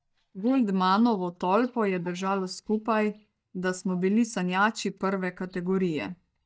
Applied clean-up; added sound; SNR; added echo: neural mask model DeepFilterNet 3.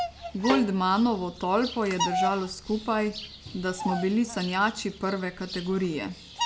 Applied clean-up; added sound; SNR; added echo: none; Bird vocalization, bird call, bird song + Snare drum; 7 dB; none.